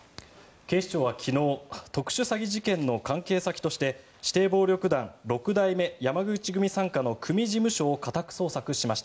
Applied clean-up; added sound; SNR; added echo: none; none; none; none.